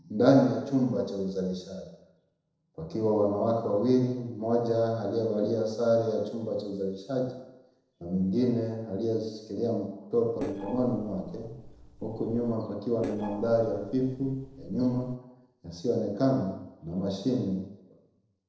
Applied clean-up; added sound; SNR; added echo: neural separator model SepFormer DNS4.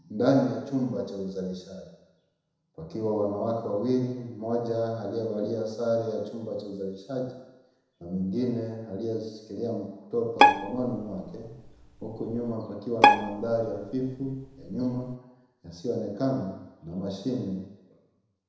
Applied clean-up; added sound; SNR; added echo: none; Bowed string instrument; -4 dB; reverberation time 1.0 s.